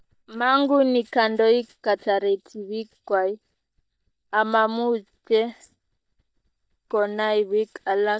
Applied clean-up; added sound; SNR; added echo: neural mask model DeepFilterNet 3.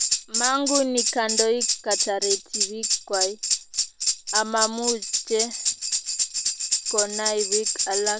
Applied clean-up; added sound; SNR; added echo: none; Tambourine; -2 dB; none.